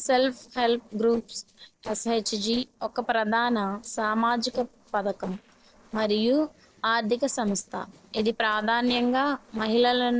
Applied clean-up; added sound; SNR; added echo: neural separator model SepFormer DNS4.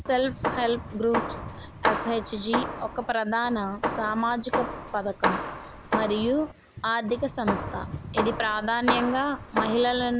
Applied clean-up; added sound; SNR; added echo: none; Hammer; 4 dB; none.